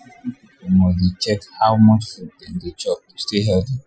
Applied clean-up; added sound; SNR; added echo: classical method Wiener filter.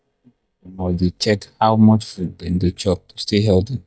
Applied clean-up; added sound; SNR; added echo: neural mask model DeepFilterNet 3.